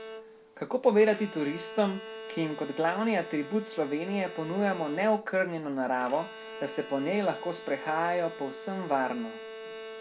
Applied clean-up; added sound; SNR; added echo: none; Bowed string instrument; 13 dB; none.